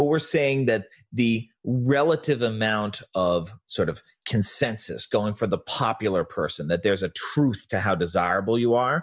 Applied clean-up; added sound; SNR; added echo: none; none; none; none.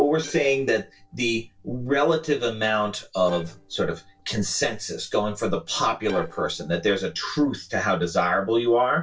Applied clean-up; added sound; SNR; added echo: neural separator model SepFormer DNS4.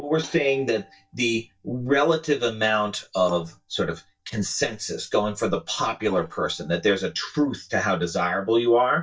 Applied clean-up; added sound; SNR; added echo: neural mask model DeepFilterNet 3.